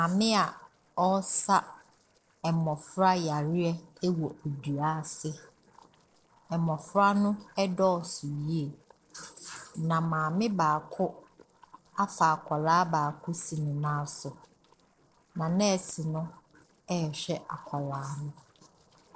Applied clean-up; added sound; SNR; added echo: neural separator model SepFormer DNS4.